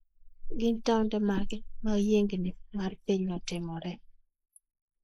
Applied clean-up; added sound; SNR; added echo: neural mask model Resemble Enhance denoiser.